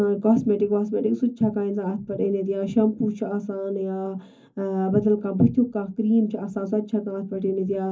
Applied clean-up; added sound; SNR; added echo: none; none; none; reverberation time 0.3 s.